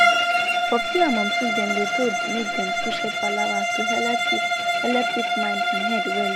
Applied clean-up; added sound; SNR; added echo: none; Bowed string instrument; -5 dB; none.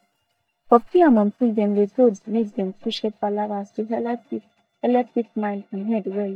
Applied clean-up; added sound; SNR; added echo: neural mask model DeepFilterNet 3.